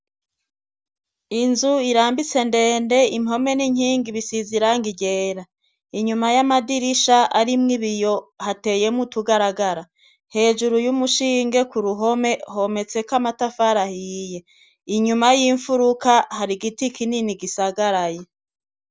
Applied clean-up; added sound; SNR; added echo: none; none; none; none.